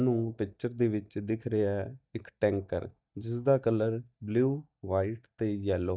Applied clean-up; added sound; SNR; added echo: neural mask model DeepFilterNet 3.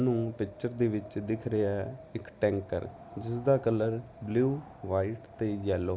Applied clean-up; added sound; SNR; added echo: none; Wind; 19 dB; none.